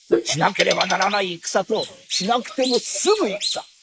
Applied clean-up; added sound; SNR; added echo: neural mask model Resemble Enhance denoiser.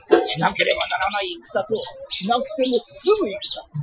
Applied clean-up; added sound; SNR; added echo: classical method Wiener filter.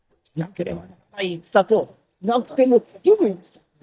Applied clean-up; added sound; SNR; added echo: neural mask model DeepFilterNet 3.